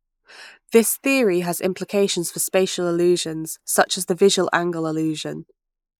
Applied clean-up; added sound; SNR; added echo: neural mask model Resemble Enhance denoiser.